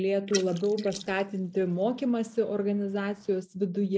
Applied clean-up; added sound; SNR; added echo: neural mask model Resemble Enhance denoiser.